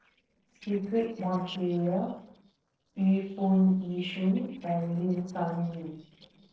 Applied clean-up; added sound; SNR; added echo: neural separator model SepFormer DNS4.